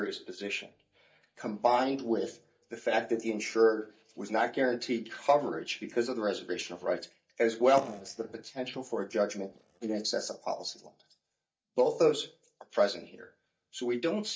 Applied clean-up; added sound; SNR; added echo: neural mask model DeepFilterNet 3.